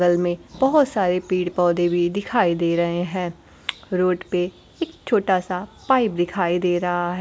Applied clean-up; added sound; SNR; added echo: none; none; none; none.